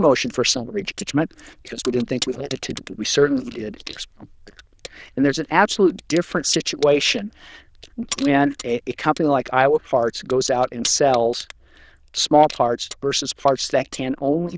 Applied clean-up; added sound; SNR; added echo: neural diffusion model UNIVERSE++.